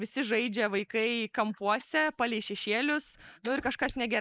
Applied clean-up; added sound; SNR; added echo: neural mask model Resemble Enhance denoiser.